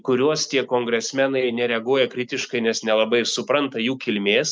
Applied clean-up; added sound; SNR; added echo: none; none; none; none.